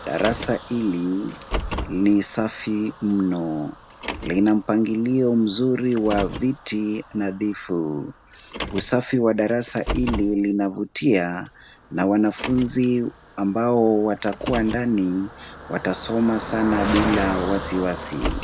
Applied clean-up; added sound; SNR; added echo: none; Car passing by + Car; 10 dB; none.